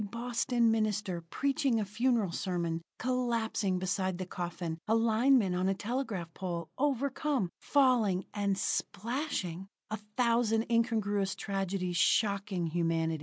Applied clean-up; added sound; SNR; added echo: none; none; none; none.